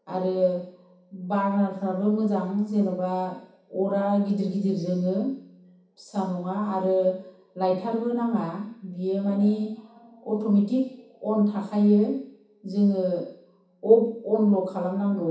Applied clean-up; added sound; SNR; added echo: none; none; none; reverberation time 0.7 s.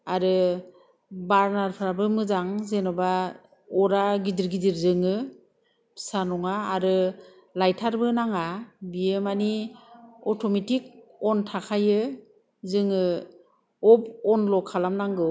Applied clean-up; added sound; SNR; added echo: none; none; none; none.